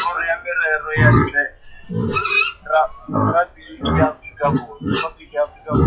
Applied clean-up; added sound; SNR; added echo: classical method WPE with log-MMSE.